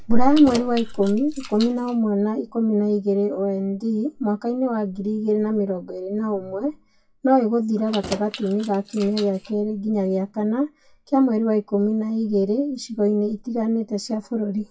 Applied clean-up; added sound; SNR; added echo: classical method WPE with log-MMSE.